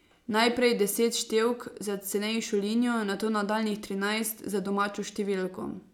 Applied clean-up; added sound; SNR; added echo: none; none; none; none.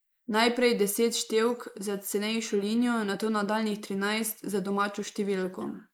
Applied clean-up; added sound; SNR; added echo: neural mask model Resemble Enhance denoiser.